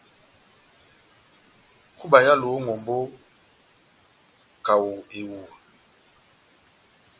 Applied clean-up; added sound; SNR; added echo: none; none; none; none.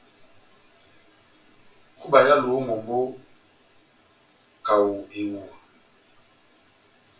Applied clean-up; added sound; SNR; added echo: none; none; none; reverberation time 0.3 s.